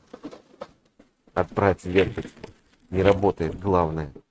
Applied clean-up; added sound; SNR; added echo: neural mask model RNNoise.